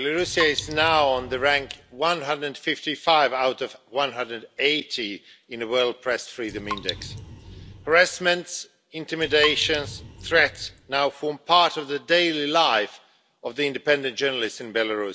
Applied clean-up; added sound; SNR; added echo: none; Raindrop; 13 dB; none.